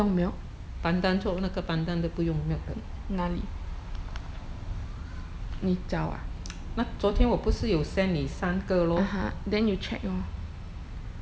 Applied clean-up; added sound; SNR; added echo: none; none; none; none.